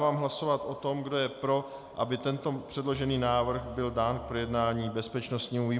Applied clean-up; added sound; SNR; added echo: none; Musical instrument; 16 dB; none.